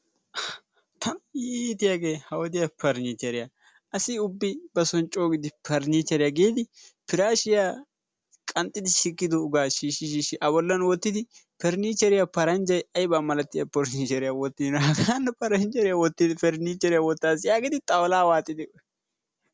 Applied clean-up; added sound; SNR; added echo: none; none; none; none.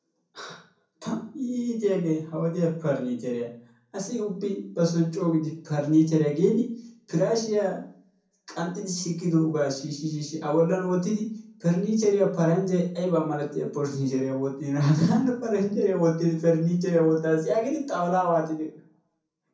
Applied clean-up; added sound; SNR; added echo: none; none; none; reverberation time 0.6 s.